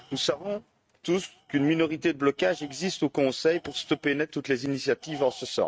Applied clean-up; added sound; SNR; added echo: neural mask model RNNoise.